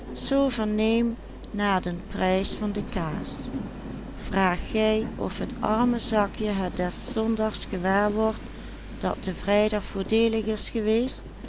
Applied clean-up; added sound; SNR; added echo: none; Train; 12 dB; none.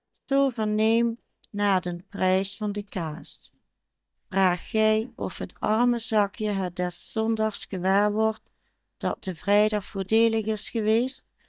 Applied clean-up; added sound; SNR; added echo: neural mask model DeepFilterNet 3.